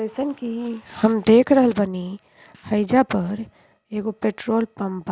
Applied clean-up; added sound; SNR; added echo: none; none; none; none.